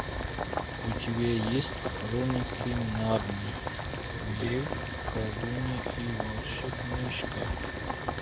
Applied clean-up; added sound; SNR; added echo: none; Boiling; -3 dB; none.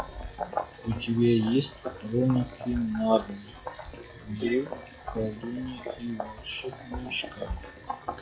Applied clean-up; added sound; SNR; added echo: classical method log-MMSE.